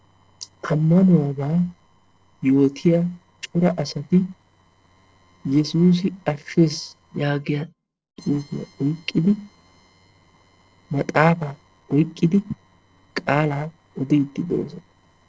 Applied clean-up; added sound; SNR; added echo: neural separator model SepFormer DNS4.